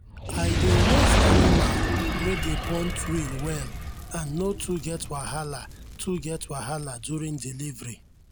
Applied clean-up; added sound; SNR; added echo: none; Fire; -5 dB; none.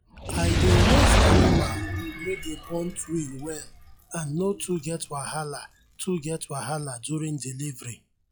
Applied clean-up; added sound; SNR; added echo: classical method log-MMSE.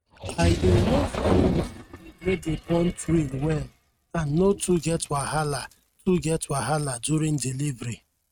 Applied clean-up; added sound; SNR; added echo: neural mask model RNNoise.